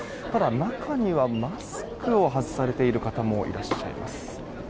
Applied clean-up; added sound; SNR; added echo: none; none; none; none.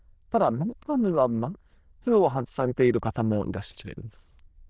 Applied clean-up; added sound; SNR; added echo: neural diffusion model UNIVERSE++.